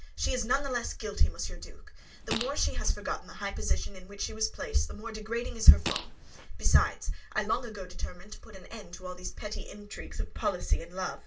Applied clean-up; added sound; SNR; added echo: none; Fart; 10 dB; reverberation time 0.2 s.